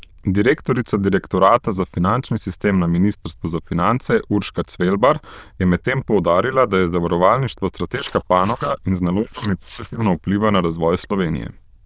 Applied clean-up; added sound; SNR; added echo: neural diffusion model UNIVERSE++.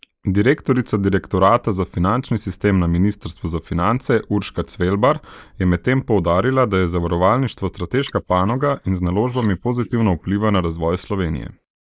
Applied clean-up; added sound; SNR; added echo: neural mask model Resemble Enhance denoiser.